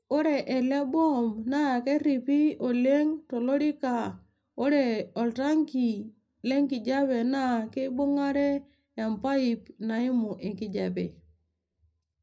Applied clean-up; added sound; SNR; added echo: none; none; none; reverberation time 0.4 s.